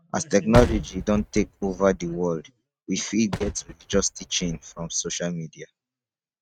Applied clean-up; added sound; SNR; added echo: neural mask model RNNoise.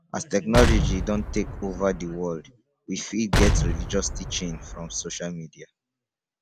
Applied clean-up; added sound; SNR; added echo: none; Explosion; -2 dB; none.